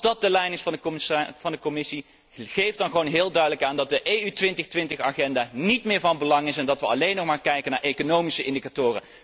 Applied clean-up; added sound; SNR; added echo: none; none; none; none.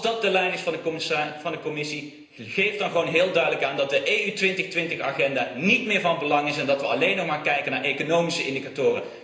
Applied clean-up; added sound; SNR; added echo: none; none; none; reverberation time 0.9 s.